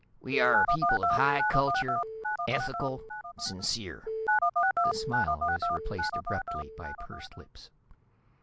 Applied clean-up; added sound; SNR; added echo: none; Telephone; -4 dB; none.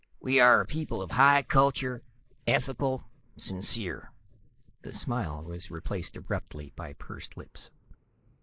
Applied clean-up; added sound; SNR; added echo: neural mask model Resemble Enhance denoiser.